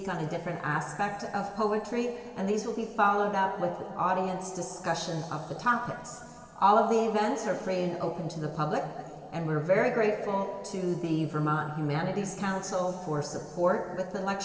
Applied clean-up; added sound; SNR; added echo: none; none; none; reverberation time 2.6 s.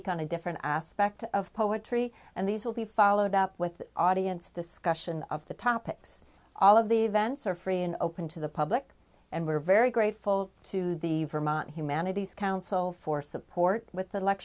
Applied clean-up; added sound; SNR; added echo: none; none; none; none.